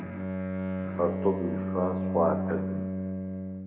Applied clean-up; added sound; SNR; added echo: none; Bowed string instrument; 0 dB; reverberation time 1.6 s.